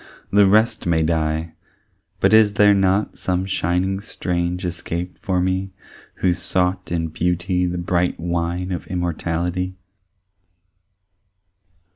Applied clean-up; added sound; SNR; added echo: none; none; none; none.